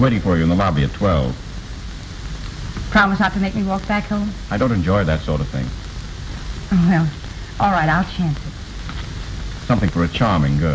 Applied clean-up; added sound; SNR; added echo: none; none; none; none.